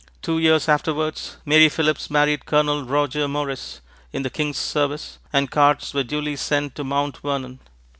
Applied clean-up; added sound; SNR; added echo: none; none; none; none.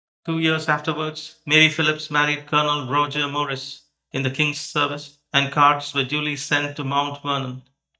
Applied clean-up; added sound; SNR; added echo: neural mask model DeepFilterNet 3.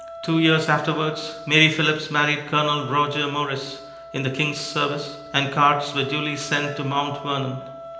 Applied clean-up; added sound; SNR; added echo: none; Wind instrument, woodwind instrument; 16 dB; reverberation time 0.9 s.